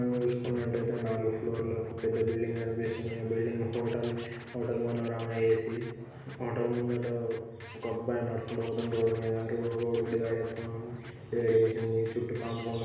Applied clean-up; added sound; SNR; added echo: none; Scratching (performance technique); 20 dB; reverberation time 1.1 s.